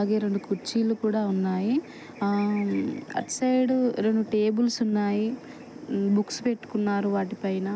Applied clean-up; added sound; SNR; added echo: none; none; none; none.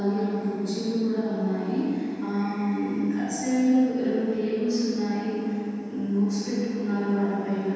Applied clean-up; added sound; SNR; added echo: none; none; none; reverberation time 2.1 s.